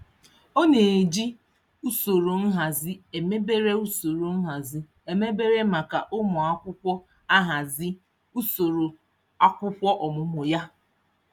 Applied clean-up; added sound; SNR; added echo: none; none; none; none.